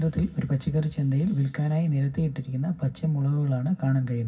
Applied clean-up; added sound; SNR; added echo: none; none; none; reverberation time 0.4 s.